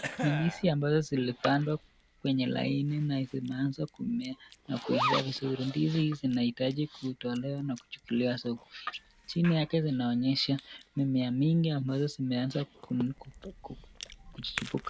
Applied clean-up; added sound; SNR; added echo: none; Chewing, mastication / Cough; 17 dB; none.